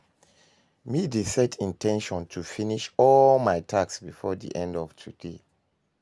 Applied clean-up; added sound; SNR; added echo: none; none; none; none.